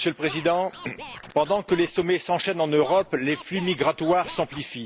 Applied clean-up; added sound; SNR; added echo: none; Scratching (performance technique); 17 dB; none.